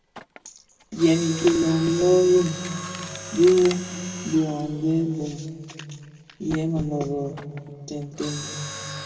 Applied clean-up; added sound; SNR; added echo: none; Mechanisms; 14 dB; reverberation time 2.5 s.